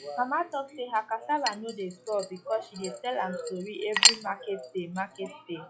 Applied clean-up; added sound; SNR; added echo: classical method log-MMSE.